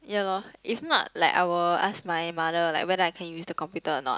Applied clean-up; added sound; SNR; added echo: none; none; none; none.